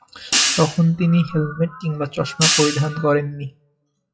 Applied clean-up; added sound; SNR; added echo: classical method WPE with log-MMSE.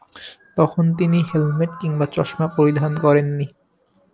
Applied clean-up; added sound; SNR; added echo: none; none; none; none.